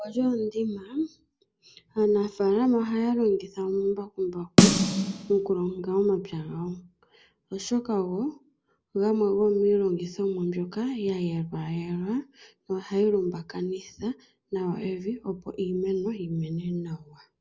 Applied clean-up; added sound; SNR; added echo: none; Snare drum; -4 dB; none.